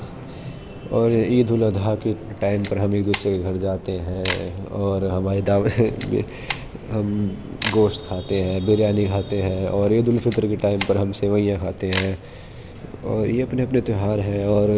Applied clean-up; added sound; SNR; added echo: none; Camera; 15 dB; none.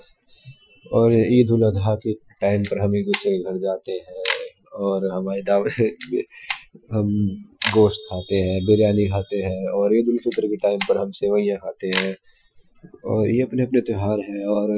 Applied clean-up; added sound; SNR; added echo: classical method Wiener filter.